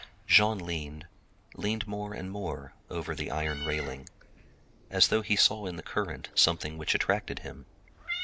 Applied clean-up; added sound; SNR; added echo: none; Meow; 15 dB; none.